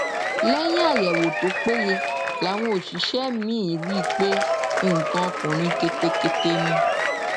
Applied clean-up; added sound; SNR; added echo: none; Applause / Crowd / Cheering; -1 dB; none.